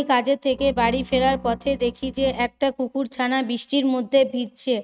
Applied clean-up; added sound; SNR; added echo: neural mask model RNNoise.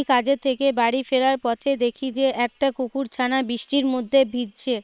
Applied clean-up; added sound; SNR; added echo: neural separator model SepFormer WHAM!.